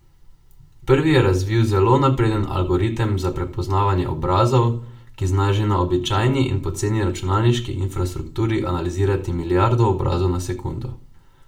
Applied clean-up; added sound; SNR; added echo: none; none; none; reverberation time 0.4 s.